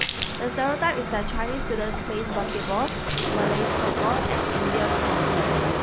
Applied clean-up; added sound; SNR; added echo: none; Bathtub (filling or washing); -4 dB; none.